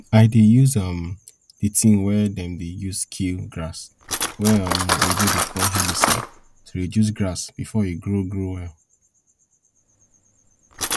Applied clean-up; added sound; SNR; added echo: none; Cutlery, silverware; 6 dB; none.